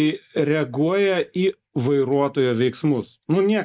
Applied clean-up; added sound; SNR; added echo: neural mask model Resemble Enhance denoiser.